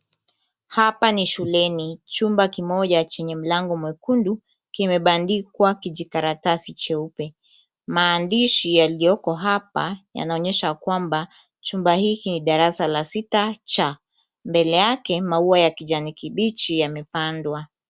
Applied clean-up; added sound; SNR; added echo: none; none; none; none.